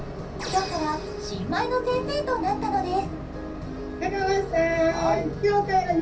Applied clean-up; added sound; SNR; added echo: none; Train; 13 dB; reverberation time 0.3 s.